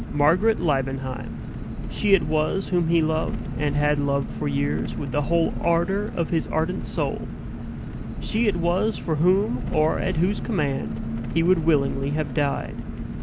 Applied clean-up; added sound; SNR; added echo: none; Engine; 5 dB; none.